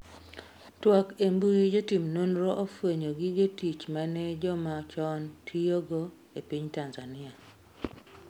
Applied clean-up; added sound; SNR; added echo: none; none; none; none.